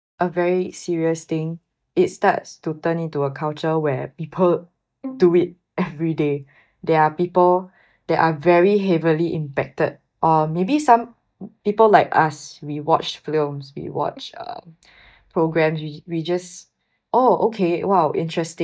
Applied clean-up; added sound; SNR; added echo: neural mask model DeepFilterNet 3.